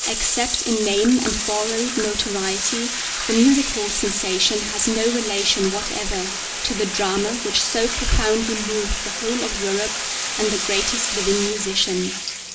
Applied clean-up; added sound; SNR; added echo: none; Bathtub (filling or washing); 3 dB; reverberation time 0.5 s.